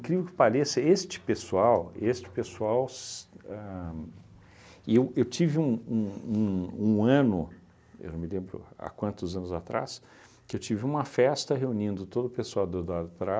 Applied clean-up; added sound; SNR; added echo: none; none; none; none.